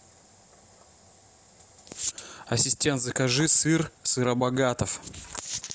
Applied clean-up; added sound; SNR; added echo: none; none; none; none.